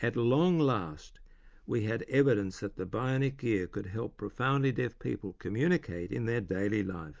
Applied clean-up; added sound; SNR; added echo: none; none; none; none.